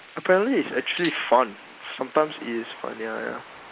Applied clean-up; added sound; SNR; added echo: neural mask model Resemble Enhance denoiser.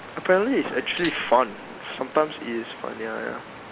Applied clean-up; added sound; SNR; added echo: none; Tambourine + Waves, surf; 15 dB; none.